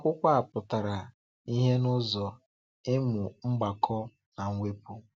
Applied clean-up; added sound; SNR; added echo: none; none; none; none.